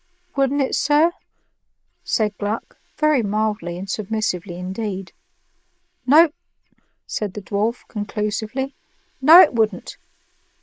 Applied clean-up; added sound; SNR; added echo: neural mask model Resemble Enhance denoiser.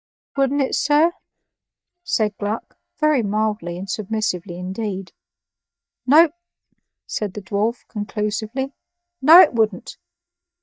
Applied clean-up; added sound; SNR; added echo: neural mask model DeepFilterNet 3.